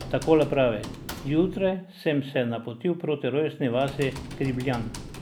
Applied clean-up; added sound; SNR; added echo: none; Computer keyboard; 14 dB; none.